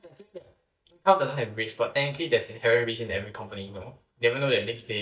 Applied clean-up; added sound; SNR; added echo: neural mask model DeepFilterNet 3.